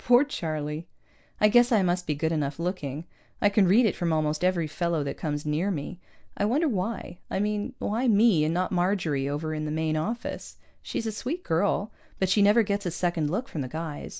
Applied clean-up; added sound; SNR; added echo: none; none; none; none.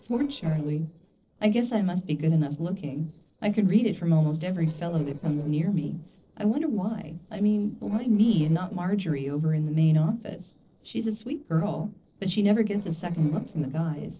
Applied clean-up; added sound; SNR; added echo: neural separator model SepFormer DNS4.